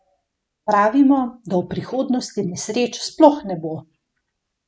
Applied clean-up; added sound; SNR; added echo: none; none; none; none.